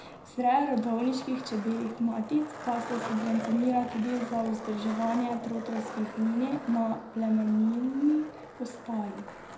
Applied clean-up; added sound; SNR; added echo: none; Skateboard; 12 dB; reverberation time 0.4 s.